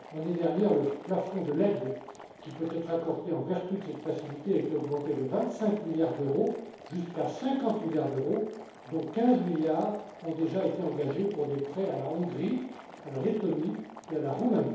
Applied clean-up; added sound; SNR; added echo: none; Boiling; 19 dB; reverberation time 2.2 s.